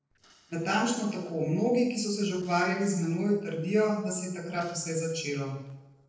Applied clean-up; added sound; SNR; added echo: neural separator model SepFormer DNS4.